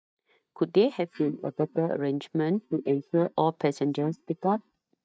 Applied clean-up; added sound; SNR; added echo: neural mask model DeepFilterNet 3.